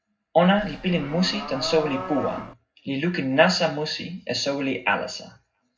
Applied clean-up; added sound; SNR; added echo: none; Livestock, farm animals, working animals; 10 dB; reverberation time 0.3 s.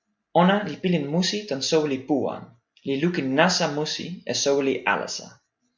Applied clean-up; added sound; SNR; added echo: none; none; none; none.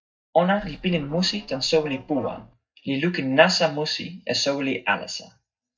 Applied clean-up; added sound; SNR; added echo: neural mask model DeepFilterNet 3.